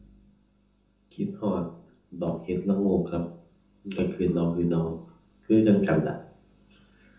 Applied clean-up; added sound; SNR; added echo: none; none; none; reverberation time 0.5 s.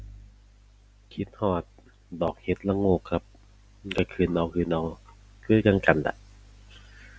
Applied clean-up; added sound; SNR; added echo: none; none; none; none.